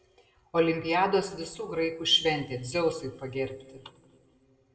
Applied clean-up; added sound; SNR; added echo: none; none; none; reverberation time 1.6 s.